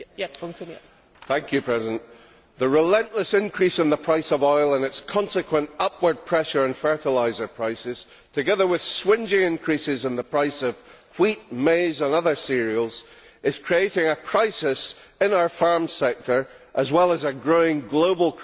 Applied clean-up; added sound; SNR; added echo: none; none; none; none.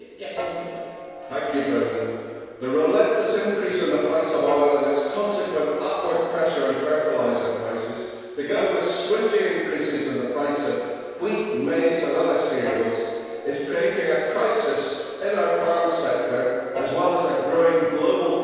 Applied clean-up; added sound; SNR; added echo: none; Piano; 16 dB; reverberation time 1.9 s.